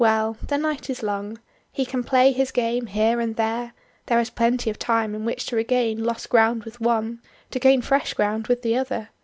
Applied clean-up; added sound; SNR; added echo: none; none; none; none.